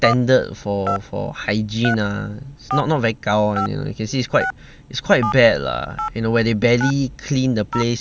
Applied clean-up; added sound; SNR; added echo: none; Telephone; 10 dB; none.